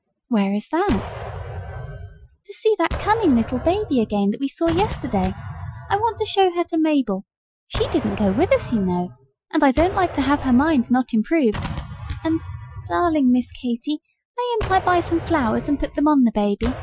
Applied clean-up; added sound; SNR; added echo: classical method Wiener filter.